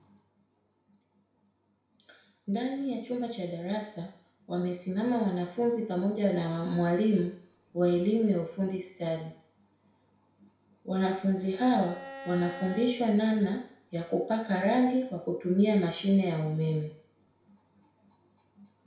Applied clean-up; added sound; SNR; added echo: none; Bowed string instrument; 14 dB; reverberation time 0.6 s.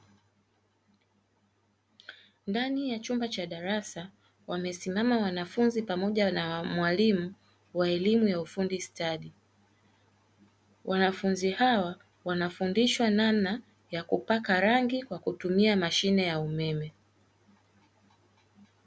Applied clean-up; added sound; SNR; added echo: none; none; none; none.